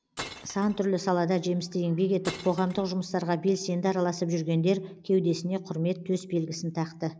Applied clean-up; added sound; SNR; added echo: none; Glass; 15 dB; none.